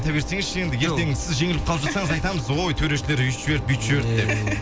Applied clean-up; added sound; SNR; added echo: none; Engine; 12 dB; none.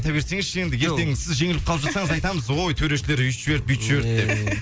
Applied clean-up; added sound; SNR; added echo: none; none; none; none.